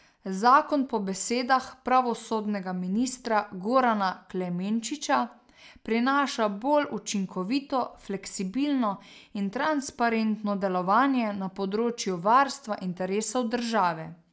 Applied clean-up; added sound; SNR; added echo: none; none; none; none.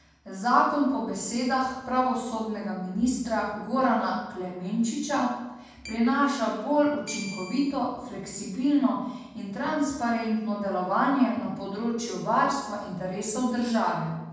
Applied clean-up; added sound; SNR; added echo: none; Keyboard (musical); 17 dB; reverberation time 1.1 s.